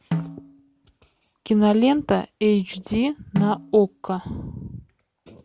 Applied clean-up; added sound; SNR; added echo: none; Snare drum; 10 dB; none.